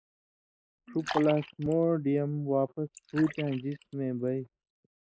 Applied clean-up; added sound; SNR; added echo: neural mask model Resemble Enhance denoiser.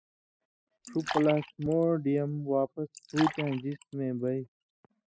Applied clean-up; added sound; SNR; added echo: classical method spectral subtraction.